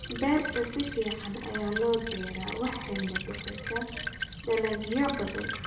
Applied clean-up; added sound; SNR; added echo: none; Stream / Trickle, dribble; 7 dB; reverberation time 0.8 s.